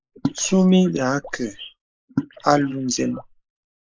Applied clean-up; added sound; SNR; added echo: neural mask model Resemble Enhance denoiser.